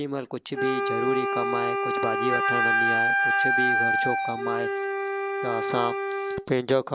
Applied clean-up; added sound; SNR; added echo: none; Wind instrument, woodwind instrument; -5 dB; none.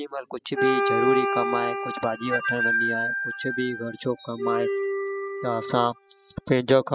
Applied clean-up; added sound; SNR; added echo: classical method spectral subtraction.